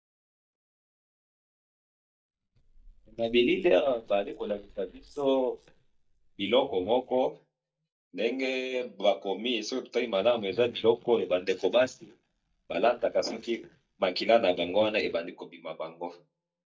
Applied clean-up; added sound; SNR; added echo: neural mask model DeepFilterNet 3.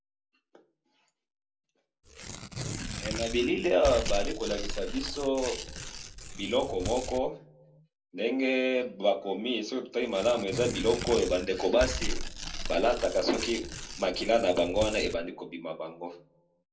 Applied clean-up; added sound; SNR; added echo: none; Tearing; 8 dB; reverberation time 0.2 s.